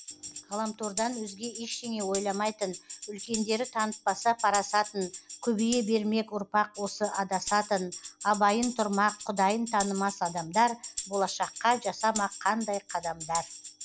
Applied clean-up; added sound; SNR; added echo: none; Tambourine; 11 dB; none.